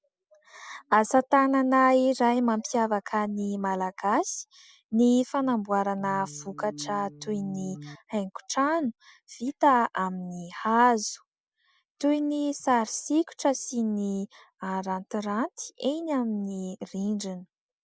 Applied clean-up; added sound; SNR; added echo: none; Organ; 16 dB; none.